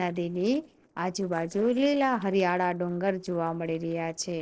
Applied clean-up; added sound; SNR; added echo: neural separator model SepFormer DNS4.